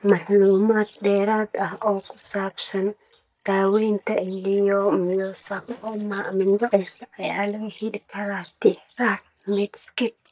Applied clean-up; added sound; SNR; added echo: neural mask model DeepFilterNet 3.